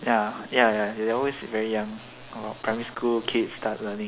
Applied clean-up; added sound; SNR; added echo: none; none; none; none.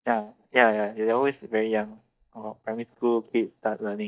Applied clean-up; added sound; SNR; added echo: neural mask model DeepFilterNet 3.